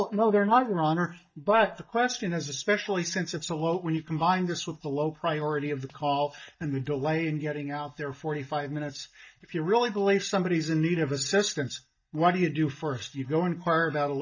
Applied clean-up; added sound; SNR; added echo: neural mask model DeepFilterNet 3.